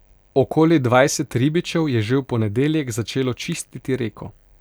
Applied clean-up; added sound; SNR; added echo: none; none; none; none.